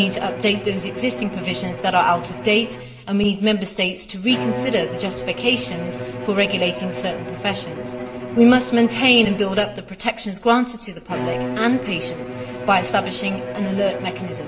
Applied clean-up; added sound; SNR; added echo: none; Bowed string instrument; 9 dB; reverberation time 0.9 s.